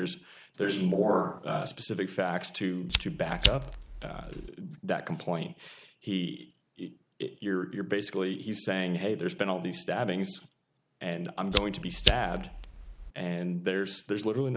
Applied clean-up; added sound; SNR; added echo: none; Fire; 0 dB; none.